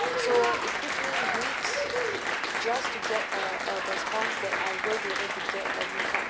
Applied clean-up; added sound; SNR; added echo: none; Applause; -4 dB; none.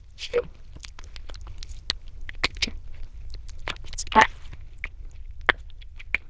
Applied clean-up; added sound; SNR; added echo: neural diffusion model UNIVERSE++.